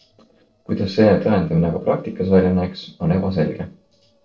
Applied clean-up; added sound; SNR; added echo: neural separator model SepFormer DNS4.